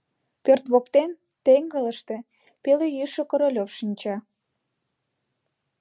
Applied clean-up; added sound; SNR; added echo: none; none; none; none.